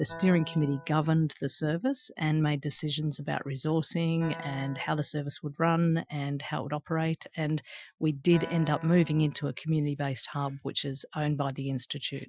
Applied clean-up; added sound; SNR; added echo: classical method Wiener filter.